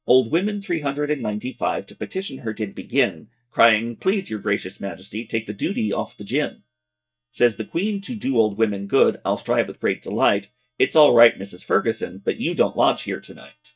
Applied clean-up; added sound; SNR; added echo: neural mask model DeepFilterNet 3.